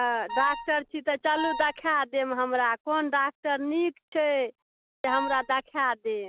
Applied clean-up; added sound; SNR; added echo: none; Wind instrument, woodwind instrument; 7 dB; none.